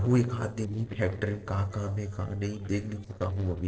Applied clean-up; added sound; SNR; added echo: neural separator model SepFormer DNS4.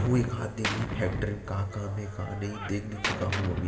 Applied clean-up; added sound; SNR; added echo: none; Gunshot, gunfire; 5 dB; reverberation time 1.7 s.